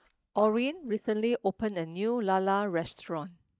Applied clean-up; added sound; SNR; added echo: neural mask model DeepFilterNet 3.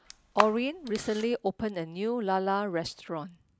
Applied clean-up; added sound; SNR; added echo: none; Camera; 4 dB; none.